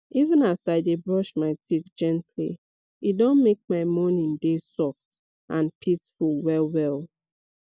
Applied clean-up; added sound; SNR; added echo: none; none; none; none.